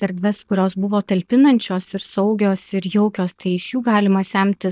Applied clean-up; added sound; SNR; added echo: neural mask model DeepFilterNet 3.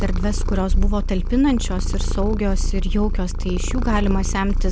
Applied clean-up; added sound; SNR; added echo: none; Purr; -3 dB; none.